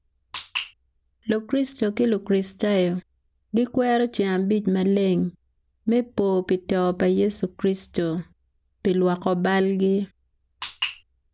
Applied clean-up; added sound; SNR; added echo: none; none; none; none.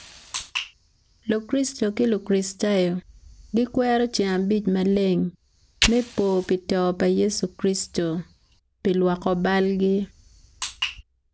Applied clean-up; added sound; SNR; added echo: none; Fire; 14 dB; none.